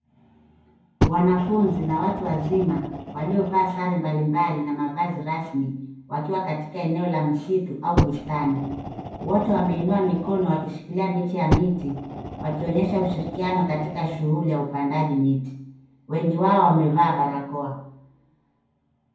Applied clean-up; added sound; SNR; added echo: none; Fire; 6 dB; reverberation time 0.9 s.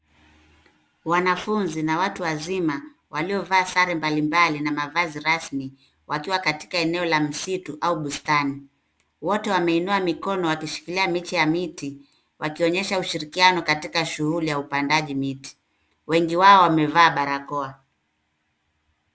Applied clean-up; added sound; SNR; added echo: none; none; none; none.